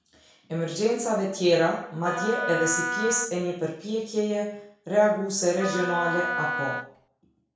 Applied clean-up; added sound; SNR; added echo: none; Wind instrument, woodwind instrument; 4 dB; reverberation time 0.5 s.